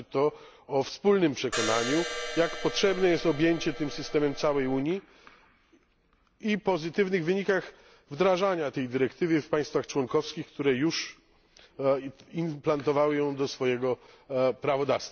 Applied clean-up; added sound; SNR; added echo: none; Crash cymbal; 7 dB; none.